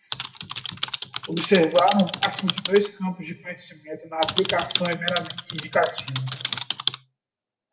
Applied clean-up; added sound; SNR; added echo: none; Typing; 6 dB; reverberation time 1.0 s.